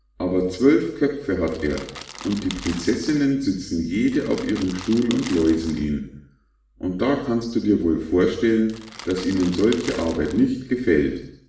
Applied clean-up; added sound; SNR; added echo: none; Crackle; 16 dB; reverberation time 0.8 s.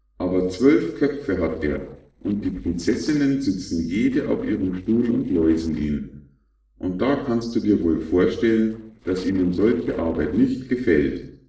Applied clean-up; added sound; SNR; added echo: neural separator model SepFormer DNS4.